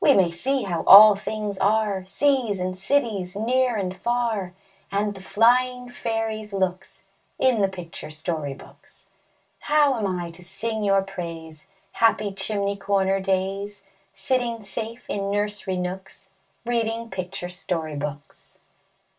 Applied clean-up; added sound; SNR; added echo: none; none; none; reverberation time 0.1 s.